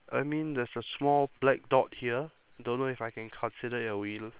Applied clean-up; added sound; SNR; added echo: neural separator model SepFormer WHAM!.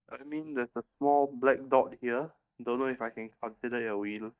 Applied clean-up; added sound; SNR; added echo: neural mask model DeepFilterNet 3.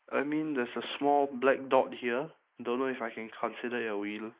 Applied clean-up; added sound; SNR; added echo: neural mask model Resemble Enhance denoiser.